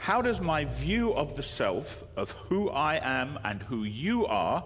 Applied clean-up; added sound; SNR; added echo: none; Engine / Car; 13 dB; none.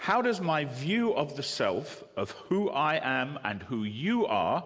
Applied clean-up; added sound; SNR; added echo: none; none; none; none.